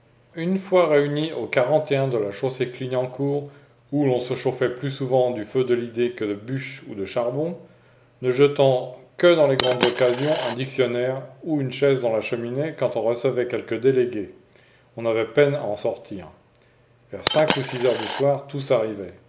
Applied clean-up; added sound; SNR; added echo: none; Coin (dropping); 4 dB; none.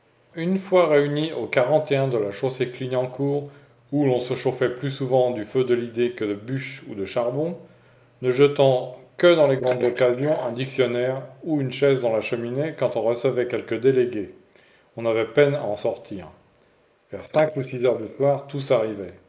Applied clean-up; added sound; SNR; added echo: neural mask model Resemble Enhance denoiser.